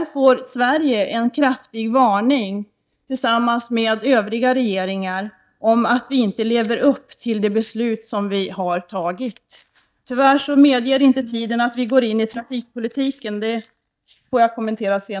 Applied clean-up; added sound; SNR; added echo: neural mask model DeepFilterNet 3.